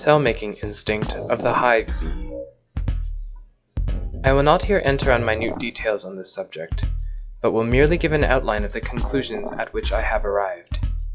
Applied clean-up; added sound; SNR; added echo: classical method log-MMSE.